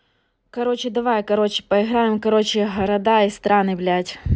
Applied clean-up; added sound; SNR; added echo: none; none; none; none.